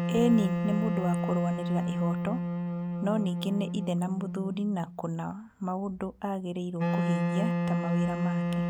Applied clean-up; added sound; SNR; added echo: none; Wind instrument, woodwind instrument; -1 dB; none.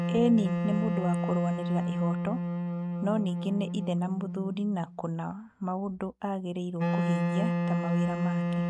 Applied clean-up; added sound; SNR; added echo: neural mask model RNNoise.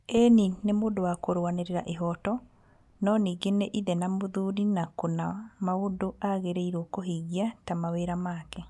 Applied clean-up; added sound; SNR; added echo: none; none; none; none.